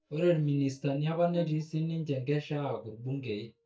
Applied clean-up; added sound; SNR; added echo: neural mask model DeepFilterNet 3.